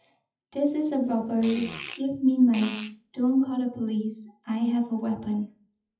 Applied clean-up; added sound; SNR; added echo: classical method WPE with log-MMSE.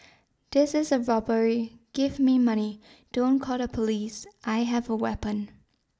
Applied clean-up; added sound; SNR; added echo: none; none; none; none.